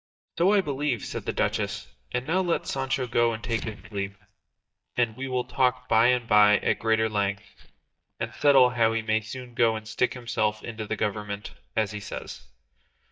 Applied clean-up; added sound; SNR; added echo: neural mask model DeepFilterNet 3.